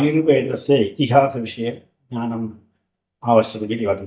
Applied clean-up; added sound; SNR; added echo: neural mask model DeepFilterNet 3.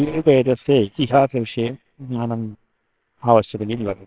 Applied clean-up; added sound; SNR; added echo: neural separator model SepFormer WHAMR!.